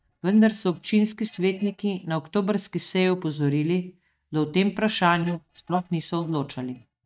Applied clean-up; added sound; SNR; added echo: neural mask model DeepFilterNet 3.